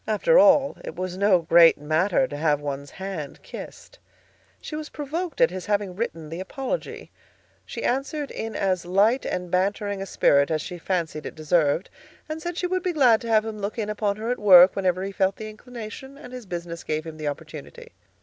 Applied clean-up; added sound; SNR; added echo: none; none; none; none.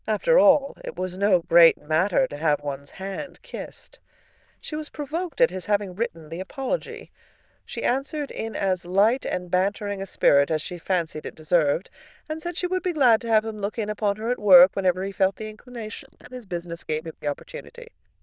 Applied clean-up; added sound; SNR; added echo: neural diffusion model UNIVERSE++.